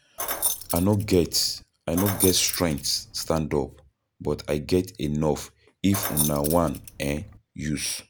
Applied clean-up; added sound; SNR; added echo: none; Keys jangling; 5 dB; none.